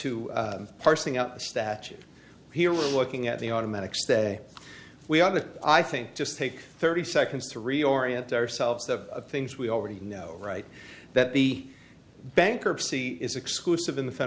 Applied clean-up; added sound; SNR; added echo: none; none; none; none.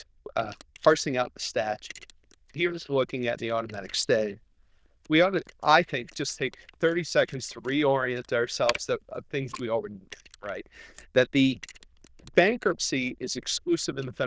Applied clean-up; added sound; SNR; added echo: neural diffusion model UNIVERSE++.